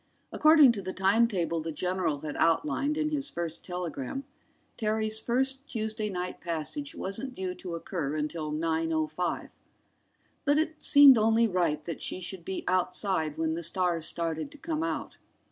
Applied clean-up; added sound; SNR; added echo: none; none; none; none.